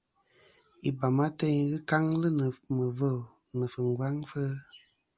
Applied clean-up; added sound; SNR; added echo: none; none; none; none.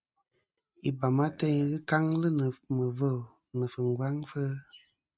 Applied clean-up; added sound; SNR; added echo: neural mask model RNNoise.